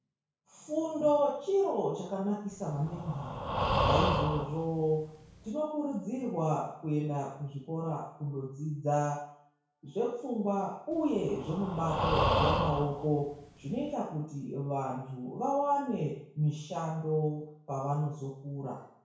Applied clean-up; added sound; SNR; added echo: none; Breathing; 0 dB; reverberation time 0.6 s.